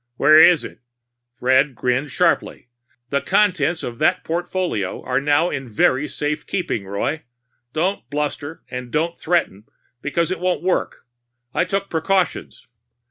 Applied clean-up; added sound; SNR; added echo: none; none; none; none.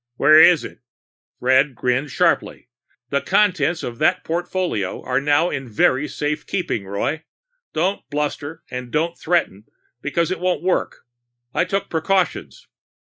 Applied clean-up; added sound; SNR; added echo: neural mask model Resemble Enhance denoiser.